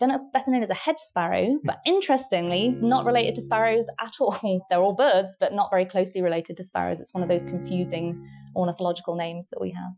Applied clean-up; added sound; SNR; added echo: classical method Wiener filter.